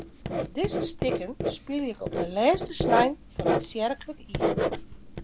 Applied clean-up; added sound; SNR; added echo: none; Writing; 0 dB; none.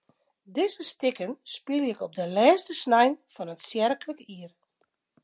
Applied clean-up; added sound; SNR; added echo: none; none; none; none.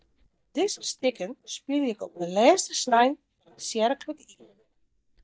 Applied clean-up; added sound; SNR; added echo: neural mask model DeepFilterNet 3.